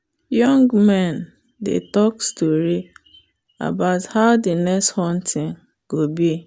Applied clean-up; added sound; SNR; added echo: none; none; none; none.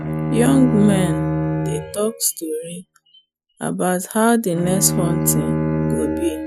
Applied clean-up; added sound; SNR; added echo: classical method Wiener filter.